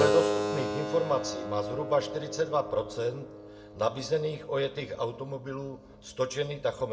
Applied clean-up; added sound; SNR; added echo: none; Keyboard (musical); 4 dB; reverberation time 0.5 s.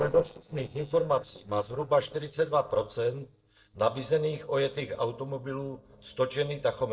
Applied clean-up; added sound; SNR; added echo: neural separator model SepFormer DNS4.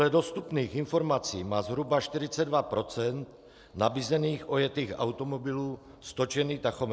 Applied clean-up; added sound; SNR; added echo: none; none; none; none.